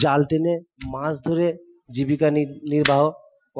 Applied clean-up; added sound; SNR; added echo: classical method Wiener filter.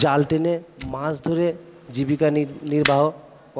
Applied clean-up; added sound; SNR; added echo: none; Fire; 15 dB; none.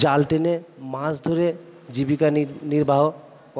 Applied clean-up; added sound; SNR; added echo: none; none; none; none.